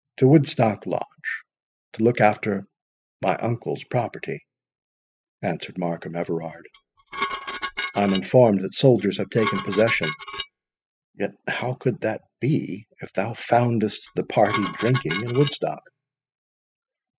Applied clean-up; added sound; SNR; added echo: classical method spectral subtraction.